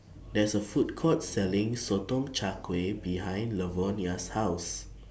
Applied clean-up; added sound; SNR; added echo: none; none; none; none.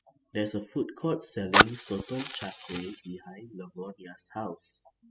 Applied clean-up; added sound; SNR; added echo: classical method spectral subtraction.